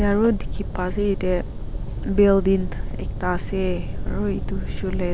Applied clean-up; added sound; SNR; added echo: none; Fire; 2 dB; none.